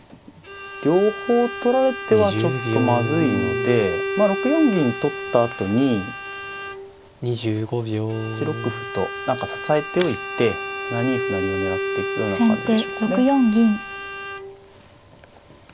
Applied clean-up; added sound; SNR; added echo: none; Bowed string instrument; 8 dB; none.